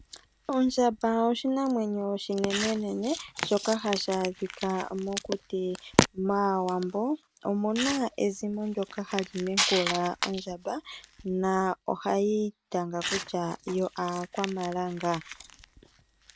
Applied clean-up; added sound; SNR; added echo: none; Crumpling, crinkling / Tearing; 15 dB; none.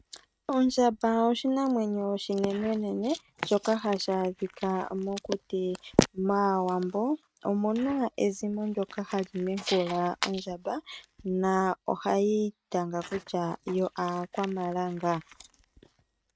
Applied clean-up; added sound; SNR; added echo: neural mask model RNNoise.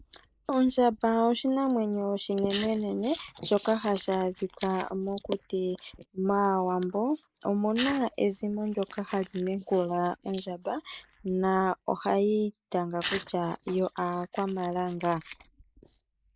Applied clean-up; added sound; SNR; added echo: neural mask model Resemble Enhance denoiser.